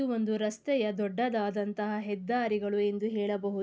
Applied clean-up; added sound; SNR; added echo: none; none; none; none.